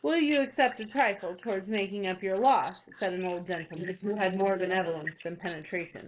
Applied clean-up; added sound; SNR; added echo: neural mask model Resemble Enhance denoiser.